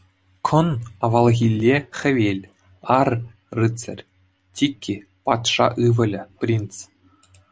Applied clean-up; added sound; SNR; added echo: none; none; none; none.